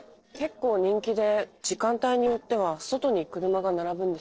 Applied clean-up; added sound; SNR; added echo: neural separator model SepFormer DNS4.